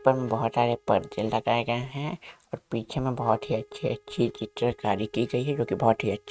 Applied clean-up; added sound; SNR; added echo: neural mask model RNNoise.